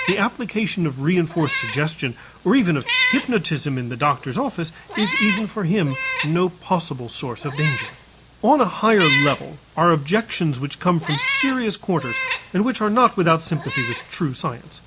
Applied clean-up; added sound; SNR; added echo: none; Meow; 7 dB; none.